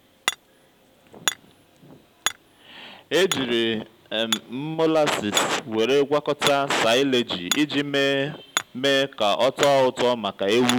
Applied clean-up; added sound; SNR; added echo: none; Hammer; 11 dB; none.